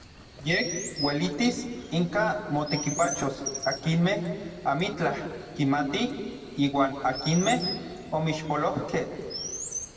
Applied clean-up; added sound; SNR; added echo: none; Chirp, tweet; 11 dB; reverberation time 2.0 s.